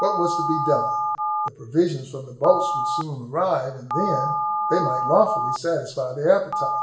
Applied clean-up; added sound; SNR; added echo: none; Telephone; 2 dB; reverberation time 0.7 s.